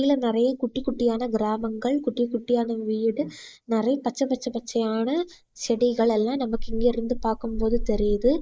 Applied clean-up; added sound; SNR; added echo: neural mask model Resemble Enhance denoiser.